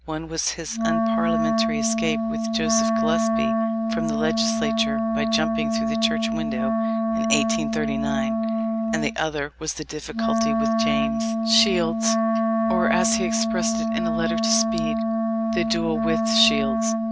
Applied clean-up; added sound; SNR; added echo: none; Wind instrument, woodwind instrument; -5 dB; none.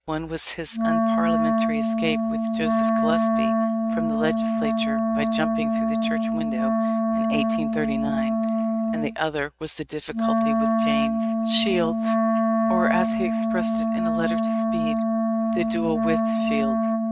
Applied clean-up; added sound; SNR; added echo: neural mask model RNNoise.